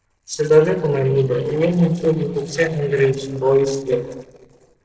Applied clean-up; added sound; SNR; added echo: neural separator model SepFormer DNS4.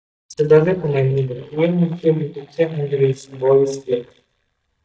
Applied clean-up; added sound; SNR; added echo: neural mask model DeepFilterNet 3.